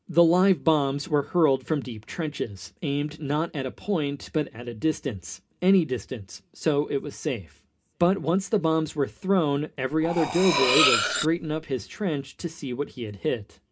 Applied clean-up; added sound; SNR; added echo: none; Cutlery, silverware; 0 dB; reverberation time 0.3 s.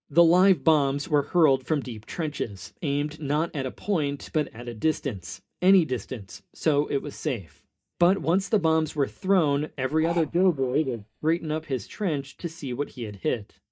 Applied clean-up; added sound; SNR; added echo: neural mask model DeepFilterNet 3.